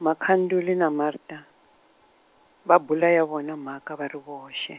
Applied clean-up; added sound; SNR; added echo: none; none; none; none.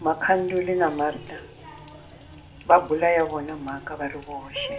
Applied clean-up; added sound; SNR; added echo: none; Water tap, faucet; 17 dB; reverberation time 0.4 s.